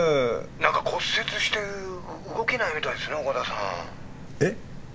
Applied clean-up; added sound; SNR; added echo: none; none; none; none.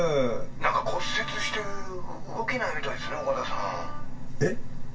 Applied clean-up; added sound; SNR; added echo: none; Wind instrument, woodwind instrument; 16 dB; reverberation time 0.2 s.